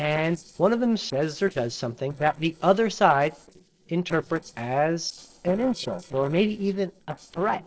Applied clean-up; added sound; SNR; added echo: neural separator model SepFormer DNS4.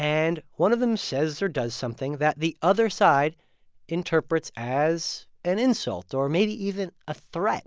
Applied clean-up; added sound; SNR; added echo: none; none; none; none.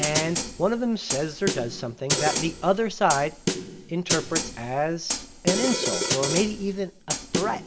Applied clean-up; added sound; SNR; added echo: none; Snare drum; 2 dB; reverberation time 0.3 s.